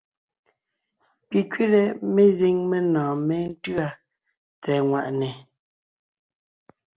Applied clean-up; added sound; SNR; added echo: none; none; none; none.